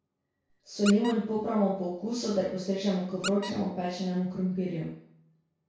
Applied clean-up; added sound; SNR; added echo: none; Squeak; 15 dB; reverberation time 0.6 s.